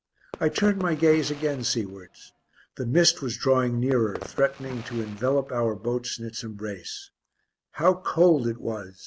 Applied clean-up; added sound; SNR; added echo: none; Fireworks; 16 dB; none.